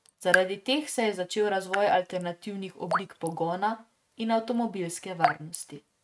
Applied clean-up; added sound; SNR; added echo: neural mask model RNNoise.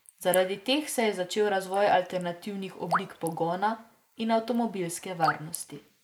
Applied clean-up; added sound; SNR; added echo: neural mask model Resemble Enhance denoiser.